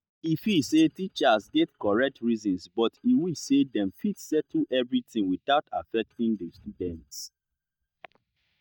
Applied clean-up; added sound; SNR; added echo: neural mask model DeepFilterNet 3.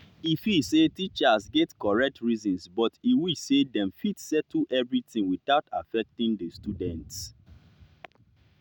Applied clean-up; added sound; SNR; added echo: none; none; none; none.